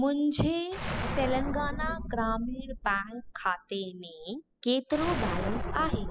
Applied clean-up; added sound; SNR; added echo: classical method spectral subtraction.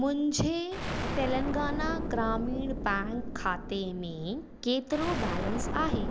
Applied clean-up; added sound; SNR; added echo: none; Explosion; 3 dB; none.